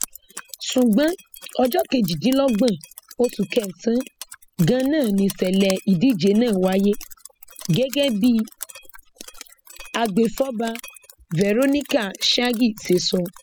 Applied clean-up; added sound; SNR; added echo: classical method spectral subtraction.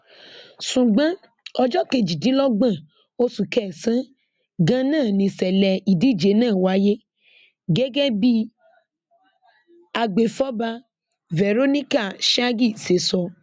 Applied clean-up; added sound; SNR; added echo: none; none; none; none.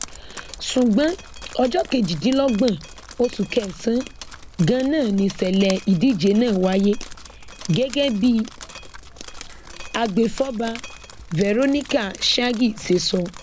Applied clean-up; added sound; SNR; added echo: none; Drip; 14 dB; none.